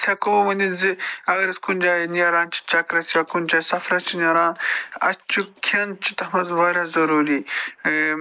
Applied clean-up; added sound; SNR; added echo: neural mask model Resemble Enhance denoiser.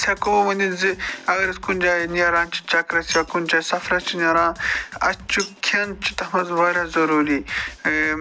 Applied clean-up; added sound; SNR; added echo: none; Chink, clink + Drum; 19 dB; none.